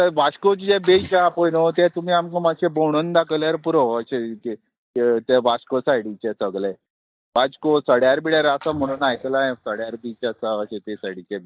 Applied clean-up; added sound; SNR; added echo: neural mask model DeepFilterNet 3.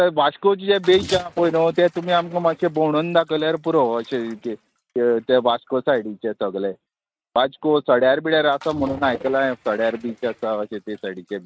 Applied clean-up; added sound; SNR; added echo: neural mask model RNNoise.